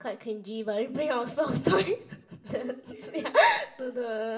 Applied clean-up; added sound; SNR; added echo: none; none; none; reverberation time 0.8 s.